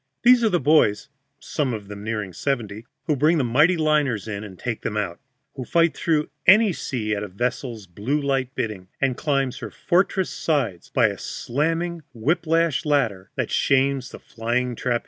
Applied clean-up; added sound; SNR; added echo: none; none; none; none.